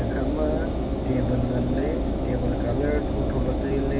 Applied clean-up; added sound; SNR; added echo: none; Engine; -3 dB; reverberation time 0.2 s.